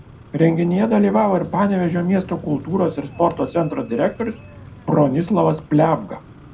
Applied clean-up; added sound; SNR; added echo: none; Screech; 19 dB; reverberation time 0.2 s.